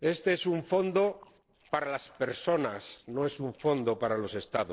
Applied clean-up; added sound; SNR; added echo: neural separator model SepFormer DNS4.